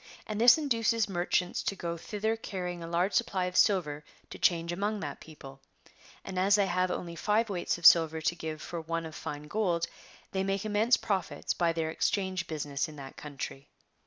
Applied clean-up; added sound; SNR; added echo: none; none; none; none.